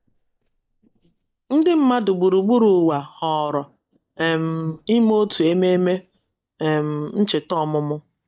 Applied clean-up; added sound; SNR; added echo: neural mask model DeepFilterNet 3.